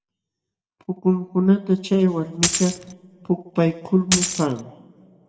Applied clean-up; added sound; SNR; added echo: none; Coin (dropping); 1 dB; reverberation time 1.4 s.